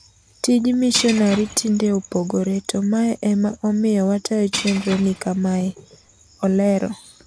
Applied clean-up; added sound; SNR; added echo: none; Shatter / Crushing; 14 dB; none.